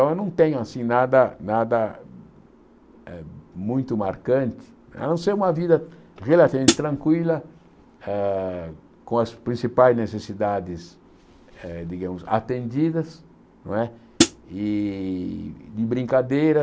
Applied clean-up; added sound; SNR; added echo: none; Hi-hat; -4 dB; none.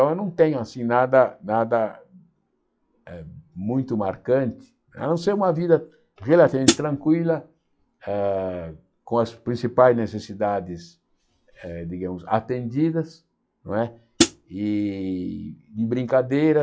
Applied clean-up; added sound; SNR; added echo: classical method log-MMSE.